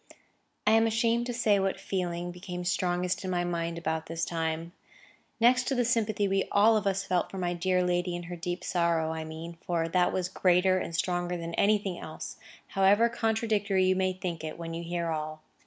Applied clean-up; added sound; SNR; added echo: none; none; none; none.